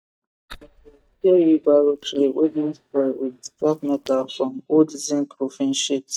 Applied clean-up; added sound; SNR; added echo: neural mask model DeepFilterNet 3.